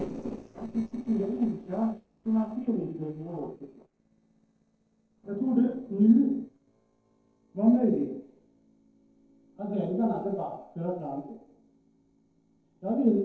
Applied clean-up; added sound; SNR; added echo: neural separator model SepFormer DNS4.